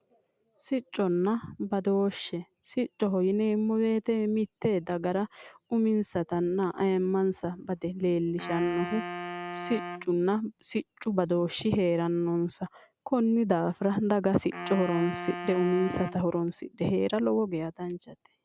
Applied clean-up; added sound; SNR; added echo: none; Wind instrument, woodwind instrument; 11 dB; none.